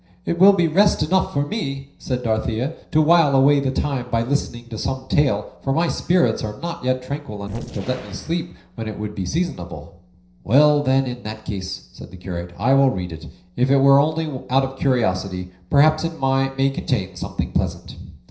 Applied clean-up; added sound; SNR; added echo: neural separator model SepFormer DNS4.